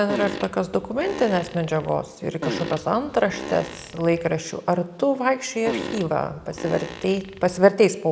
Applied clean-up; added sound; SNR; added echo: none; Fart; 11 dB; none.